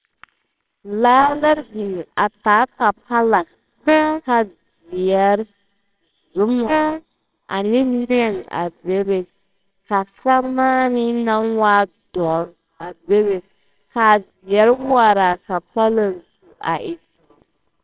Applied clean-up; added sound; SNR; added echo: neural separator model SepFormer WHAMR!.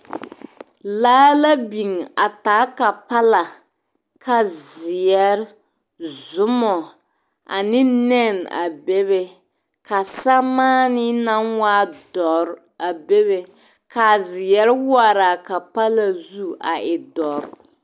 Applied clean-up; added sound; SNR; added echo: none; none; none; none.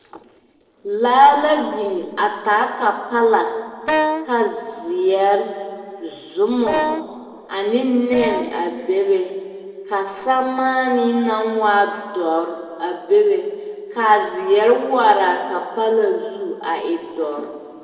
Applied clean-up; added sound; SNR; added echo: neural separator model SepFormer DNS4.